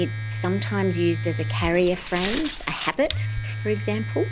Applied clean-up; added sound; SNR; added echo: none; Glass + Domestic sounds, home sounds; 3 dB; none.